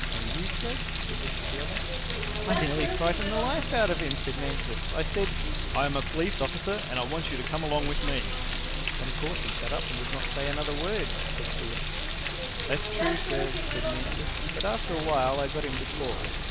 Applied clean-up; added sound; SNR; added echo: none; Aircraft + Frying (food); -2 dB; none.